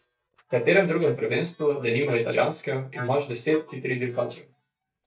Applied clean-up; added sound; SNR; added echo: neural mask model DeepFilterNet 3.